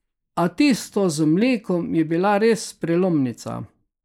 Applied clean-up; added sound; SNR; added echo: neural mask model Resemble Enhance denoiser.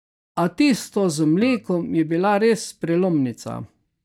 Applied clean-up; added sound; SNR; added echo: neural mask model DeepFilterNet 3.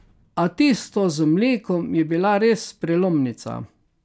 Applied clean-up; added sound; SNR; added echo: none; none; none; none.